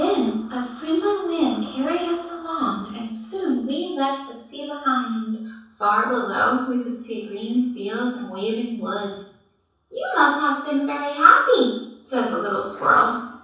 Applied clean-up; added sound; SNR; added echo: neural separator model SepFormer DNS4.